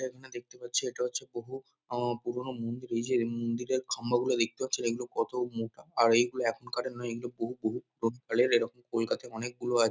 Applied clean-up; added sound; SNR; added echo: none; none; none; none.